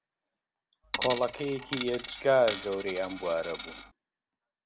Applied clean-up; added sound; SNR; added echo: none; Coin (dropping); 8 dB; none.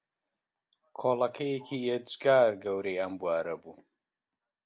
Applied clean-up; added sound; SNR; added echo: none; none; none; none.